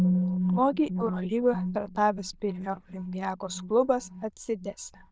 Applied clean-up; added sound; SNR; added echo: neural diffusion model UNIVERSE++.